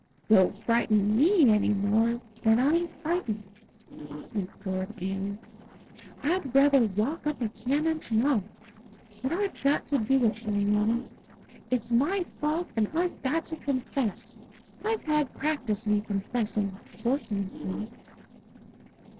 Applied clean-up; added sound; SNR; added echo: neural separator model SepFormer DNS4.